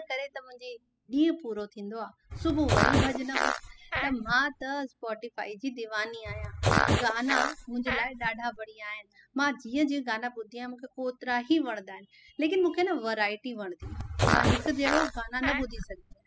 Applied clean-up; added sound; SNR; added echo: classical method spectral subtraction.